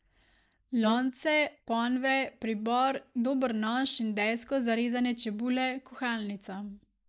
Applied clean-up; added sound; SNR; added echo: neural mask model Resemble Enhance denoiser.